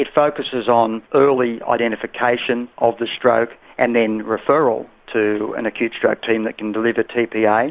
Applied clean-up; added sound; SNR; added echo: none; none; none; none.